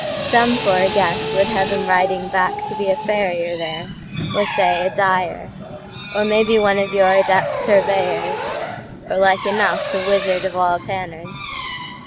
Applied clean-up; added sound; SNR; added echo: none; Drill; 7 dB; none.